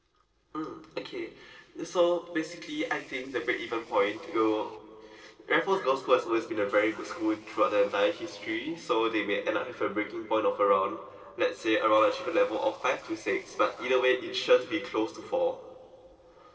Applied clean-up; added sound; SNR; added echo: neural separator model SepFormer DNS4.